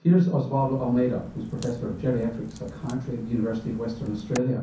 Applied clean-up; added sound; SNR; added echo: none; Crack; 18 dB; reverberation time 0.6 s.